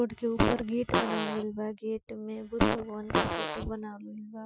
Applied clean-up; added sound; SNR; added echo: classical method Wiener filter.